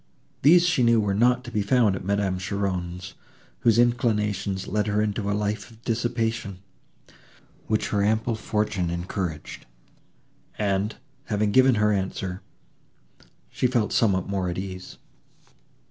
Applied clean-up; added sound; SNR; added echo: none; none; none; none.